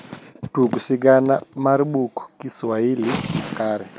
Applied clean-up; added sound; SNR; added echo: none; none; none; none.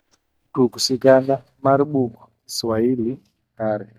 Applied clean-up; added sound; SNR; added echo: neural mask model DeepFilterNet 3.